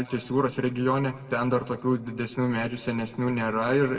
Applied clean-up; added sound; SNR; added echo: none; none; none; reverberation time 1.7 s.